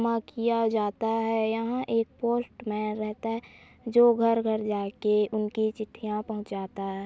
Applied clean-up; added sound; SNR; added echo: none; none; none; none.